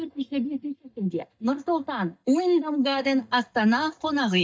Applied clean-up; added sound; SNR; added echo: neural mask model DeepFilterNet 3.